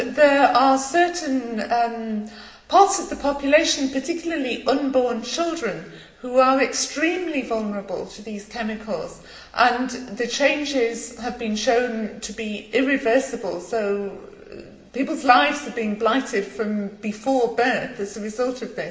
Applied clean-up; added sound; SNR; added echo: none; none; none; reverberation time 0.9 s.